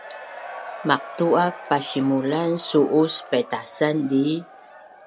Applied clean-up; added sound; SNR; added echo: none; Crowd / Cheering; 16 dB; none.